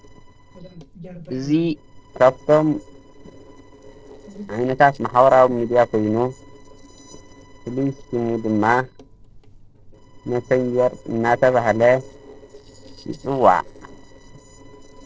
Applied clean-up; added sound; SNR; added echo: neural separator model SepFormer DNS4.